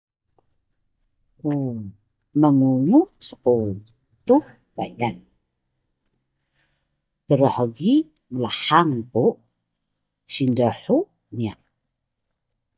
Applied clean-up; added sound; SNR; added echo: neural mask model DeepFilterNet 3.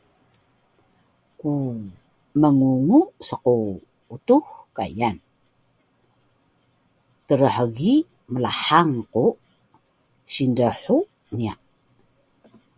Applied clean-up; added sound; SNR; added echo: none; none; none; none.